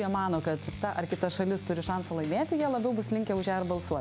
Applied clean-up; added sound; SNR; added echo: none; none; none; none.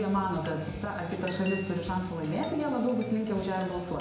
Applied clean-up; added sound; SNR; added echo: none; Chime; 18 dB; reverberation time 0.9 s.